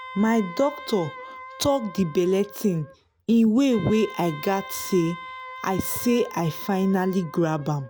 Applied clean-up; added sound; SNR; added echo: none; Wind instrument, woodwind instrument; 16 dB; none.